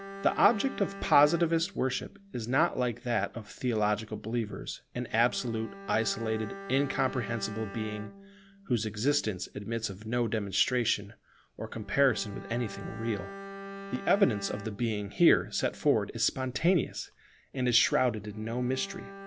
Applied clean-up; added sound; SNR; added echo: none; Bowed string instrument; 15 dB; none.